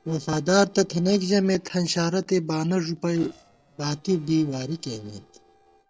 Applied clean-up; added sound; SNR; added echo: neural separator model SepFormer DNS4.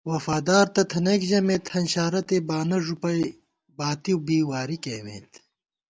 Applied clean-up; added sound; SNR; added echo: none; none; none; none.